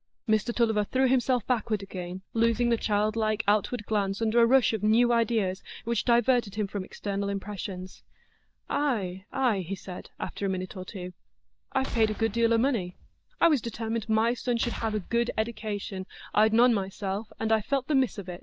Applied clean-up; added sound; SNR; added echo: neural mask model DeepFilterNet 3.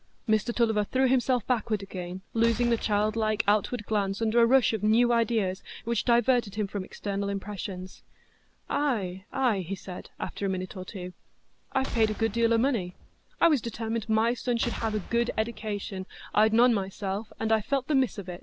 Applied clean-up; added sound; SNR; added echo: none; Boom; 12 dB; none.